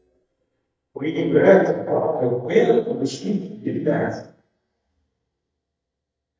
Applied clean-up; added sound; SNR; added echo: neural mask model DeepFilterNet 3.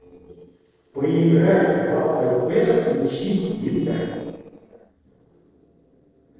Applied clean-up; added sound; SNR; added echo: neural separator model SepFormer DNS4.